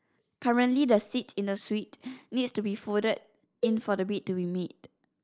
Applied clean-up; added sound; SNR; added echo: neural mask model Resemble Enhance denoiser.